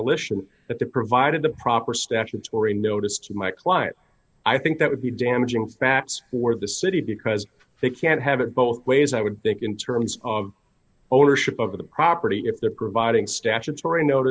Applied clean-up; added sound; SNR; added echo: none; none; none; none.